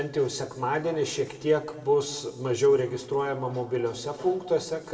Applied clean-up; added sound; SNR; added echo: none; none; none; reverberation time 1.0 s.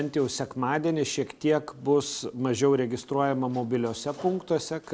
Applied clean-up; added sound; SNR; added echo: none; none; none; none.